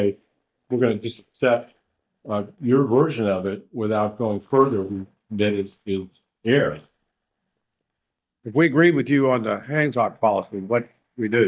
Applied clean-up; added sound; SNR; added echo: neural mask model DeepFilterNet 3.